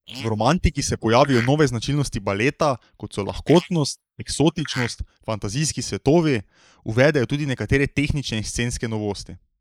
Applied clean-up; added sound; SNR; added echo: neural mask model Resemble Enhance denoiser.